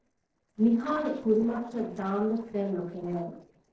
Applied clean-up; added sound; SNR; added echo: neural separator model SepFormer DNS4.